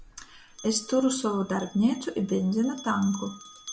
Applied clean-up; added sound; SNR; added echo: none; Bell; 20 dB; none.